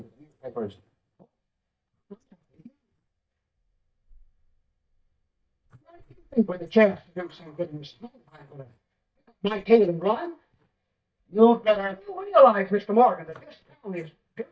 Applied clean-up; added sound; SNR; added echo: neural mask model DeepFilterNet 3.